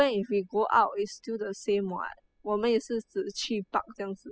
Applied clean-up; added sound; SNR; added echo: classical method spectral subtraction.